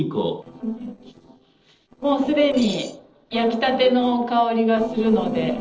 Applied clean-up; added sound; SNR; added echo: neural separator model SepFormer DNS4.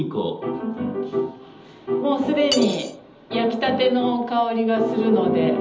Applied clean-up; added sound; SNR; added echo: none; Cutlery, silverware; 13 dB; reverberation time 1.2 s.